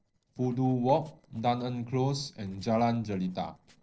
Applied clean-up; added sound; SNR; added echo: neural separator model SepFormer DNS4.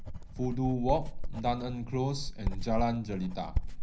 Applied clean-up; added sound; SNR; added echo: none; Writing; 1 dB; reverberation time 0.5 s.